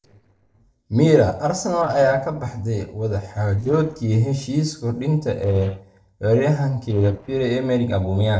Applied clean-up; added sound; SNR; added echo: neural separator model SepFormer DNS4.